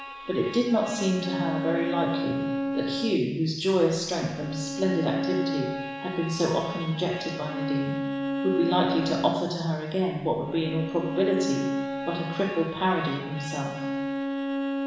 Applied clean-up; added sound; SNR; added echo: none; Bowed string instrument; 4 dB; reverberation time 1.0 s.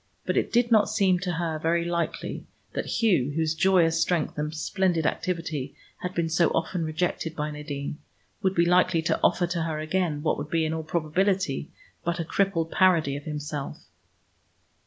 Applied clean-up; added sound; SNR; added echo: none; none; none; none.